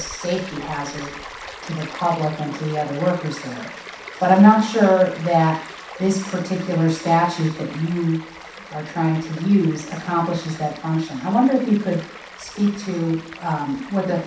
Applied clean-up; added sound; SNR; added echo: none; Stream; 16 dB; reverberation time 0.7 s.